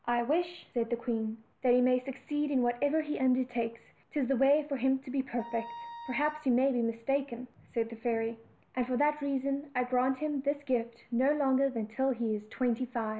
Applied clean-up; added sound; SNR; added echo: none; Wind instrument, woodwind instrument; 14 dB; none.